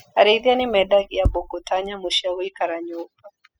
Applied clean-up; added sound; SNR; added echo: classical method spectral subtraction.